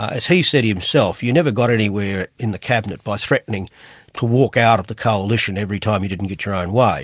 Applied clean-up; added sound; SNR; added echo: none; none; none; none.